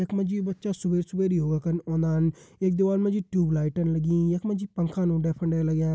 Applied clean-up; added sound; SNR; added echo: none; none; none; none.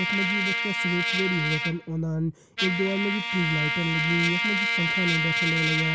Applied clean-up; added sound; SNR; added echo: none; Trumpet; -1 dB; none.